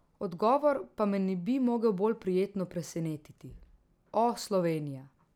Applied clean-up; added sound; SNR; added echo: none; none; none; none.